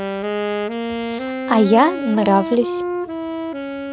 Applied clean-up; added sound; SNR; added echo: none; Wind instrument, woodwind instrument; 5 dB; none.